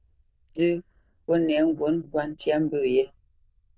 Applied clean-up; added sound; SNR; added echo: neural diffusion model UNIVERSE++.